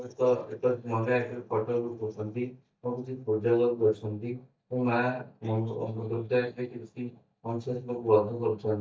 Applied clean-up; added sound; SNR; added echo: neural mask model DeepFilterNet 3.